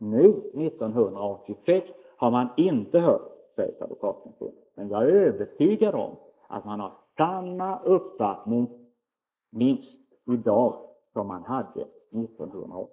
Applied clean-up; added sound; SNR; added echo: neural mask model Resemble Enhance denoiser.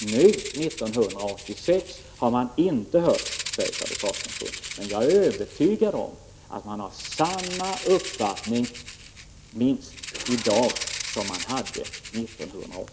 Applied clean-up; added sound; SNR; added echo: none; Rattle (instrument); 10 dB; none.